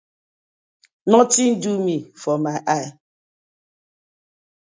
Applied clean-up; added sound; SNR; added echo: none; none; none; none.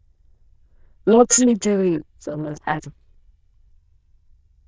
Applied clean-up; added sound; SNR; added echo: neural diffusion model UNIVERSE++.